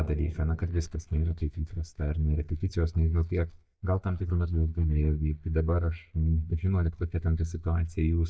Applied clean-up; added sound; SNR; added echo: neural mask model DeepFilterNet 3.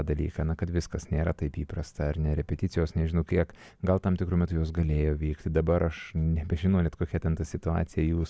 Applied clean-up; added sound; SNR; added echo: none; none; none; none.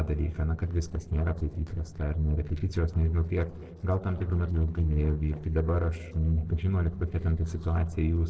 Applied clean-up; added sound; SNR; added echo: neural separator model SepFormer DNS4.